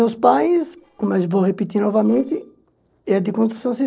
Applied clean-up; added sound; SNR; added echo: neural separator model SepFormer DNS4.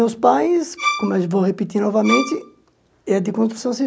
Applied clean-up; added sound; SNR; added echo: none; Bowed string instrument; 6 dB; none.